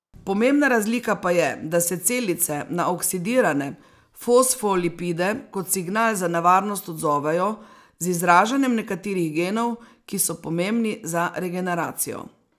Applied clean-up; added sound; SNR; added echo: none; none; none; none.